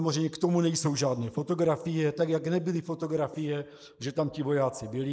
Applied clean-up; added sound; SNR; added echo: neural mask model Resemble Enhance denoiser.